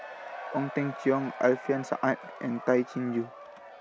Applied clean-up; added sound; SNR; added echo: none; Crowd / Cheering; 13 dB; none.